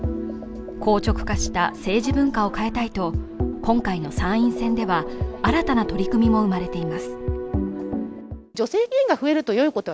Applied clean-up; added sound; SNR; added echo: none; none; none; none.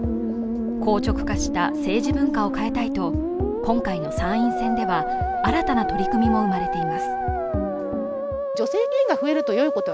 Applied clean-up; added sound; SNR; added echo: none; Musical instrument; 1 dB; none.